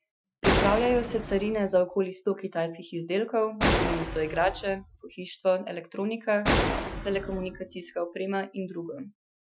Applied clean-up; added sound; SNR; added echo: classical method Wiener filter.